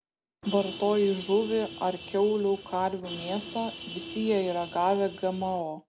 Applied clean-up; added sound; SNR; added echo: none; Vehicle horn, car horn, honking; 13 dB; none.